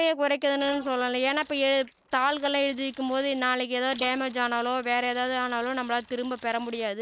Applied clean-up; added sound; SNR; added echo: neural mask model Resemble Enhance denoiser.